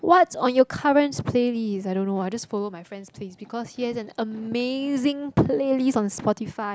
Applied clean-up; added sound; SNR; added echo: none; none; none; none.